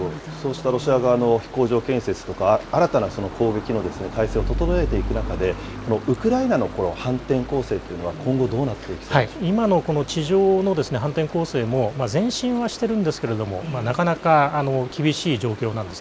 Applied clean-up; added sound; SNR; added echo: none; Stream; 11 dB; none.